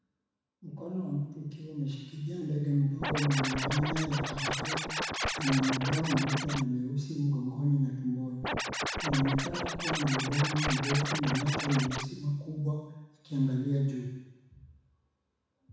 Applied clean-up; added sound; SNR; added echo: none; Scratching (performance technique); 2 dB; reverberation time 1.1 s.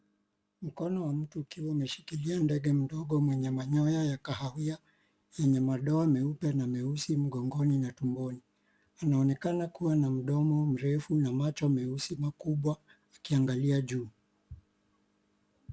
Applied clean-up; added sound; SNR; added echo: none; none; none; none.